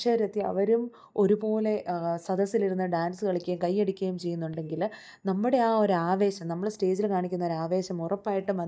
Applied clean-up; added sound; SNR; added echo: neural mask model DeepFilterNet 3.